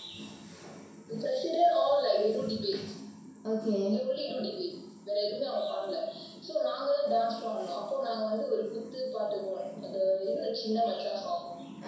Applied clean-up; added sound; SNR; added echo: none; none; none; reverberation time 0.7 s.